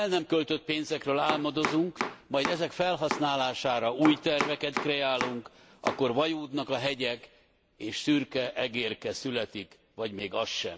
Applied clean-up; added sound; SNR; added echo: none; Domestic sounds, home sounds; 6 dB; none.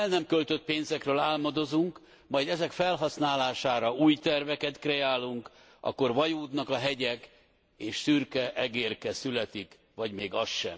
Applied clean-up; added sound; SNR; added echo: none; none; none; none.